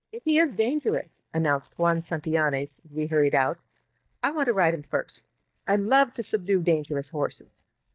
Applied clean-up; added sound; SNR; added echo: neural mask model DeepFilterNet 3.